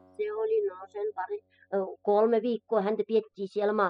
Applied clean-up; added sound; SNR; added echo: classical method spectral subtraction.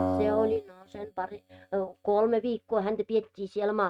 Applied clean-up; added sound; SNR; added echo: neural mask model RNNoise.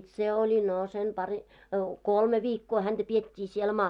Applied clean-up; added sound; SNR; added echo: none; none; none; none.